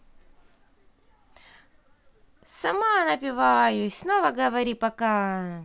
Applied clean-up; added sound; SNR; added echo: none; none; none; none.